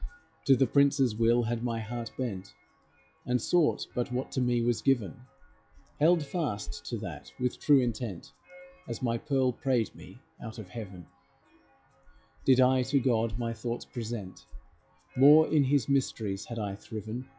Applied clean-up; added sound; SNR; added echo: classical method log-MMSE.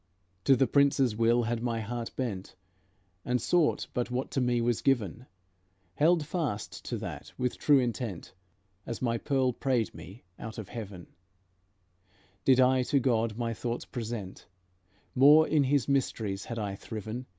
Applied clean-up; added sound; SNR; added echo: none; none; none; none.